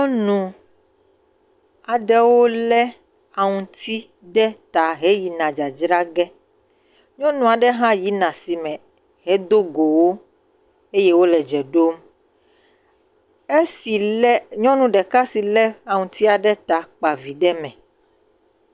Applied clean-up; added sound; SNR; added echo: none; none; none; none.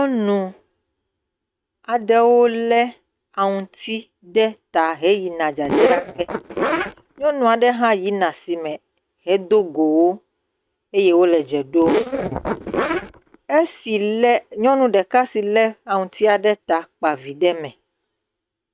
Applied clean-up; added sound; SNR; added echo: neural mask model RNNoise.